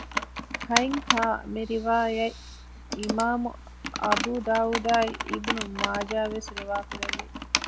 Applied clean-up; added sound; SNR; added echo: none; Computer keyboard; 3 dB; none.